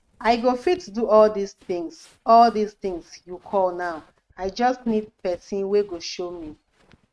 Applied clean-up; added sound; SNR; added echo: neural mask model RNNoise.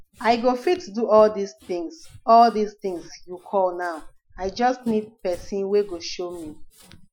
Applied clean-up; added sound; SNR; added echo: classical method Wiener filter.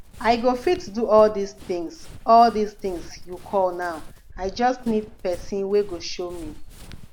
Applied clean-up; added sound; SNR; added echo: none; Run; 16 dB; none.